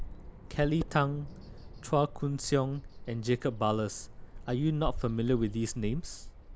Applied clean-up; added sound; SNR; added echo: none; Bird vocalization, bird call, bird song; 9 dB; none.